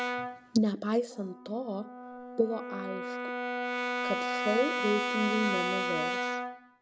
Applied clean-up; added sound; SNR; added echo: none; Brass instrument; 1 dB; none.